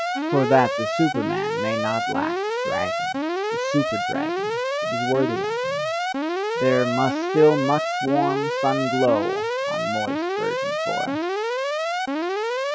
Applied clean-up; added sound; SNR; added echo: classical method log-MMSE.